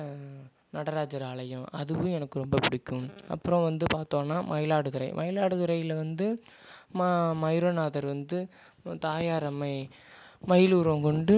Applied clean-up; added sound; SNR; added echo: none; none; none; none.